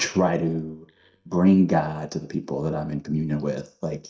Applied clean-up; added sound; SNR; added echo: neural mask model DeepFilterNet 3.